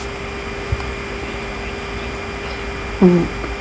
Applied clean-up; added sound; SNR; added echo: none; Domestic sounds, home sounds; 7 dB; none.